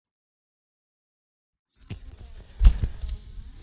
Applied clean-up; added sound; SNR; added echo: neural mask model DeepFilterNet 3.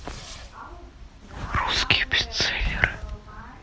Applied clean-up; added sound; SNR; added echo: none; Fireworks; 18 dB; none.